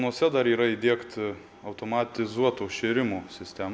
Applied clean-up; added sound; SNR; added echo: none; none; none; none.